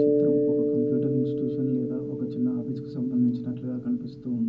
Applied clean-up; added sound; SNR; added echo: none; Mallet percussion; -1 dB; reverberation time 0.4 s.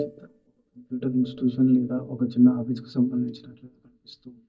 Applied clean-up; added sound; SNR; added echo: neural mask model DeepFilterNet 3.